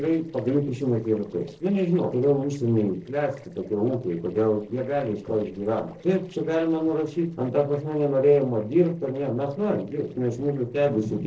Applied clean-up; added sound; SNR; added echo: neural separator model SepFormer DNS4.